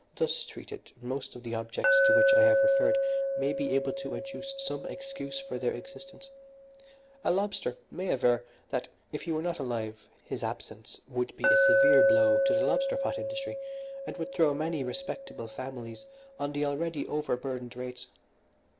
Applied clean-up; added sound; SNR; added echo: none; Glass; -3 dB; none.